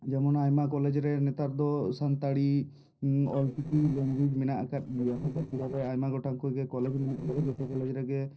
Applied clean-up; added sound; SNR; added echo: neural separator model SepFormer DNS4.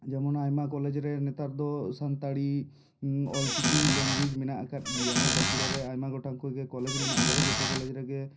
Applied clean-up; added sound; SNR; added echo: none; Squeak / Cupboard open or close; -4 dB; reverberation time 0.4 s.